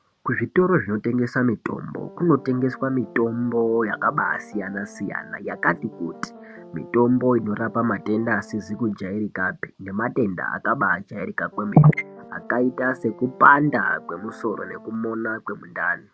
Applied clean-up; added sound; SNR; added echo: none; Piano; 20 dB; none.